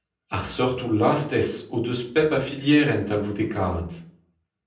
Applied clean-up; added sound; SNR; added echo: none; none; none; reverberation time 0.6 s.